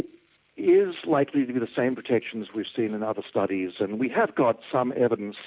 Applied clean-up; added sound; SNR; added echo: none; none; none; none.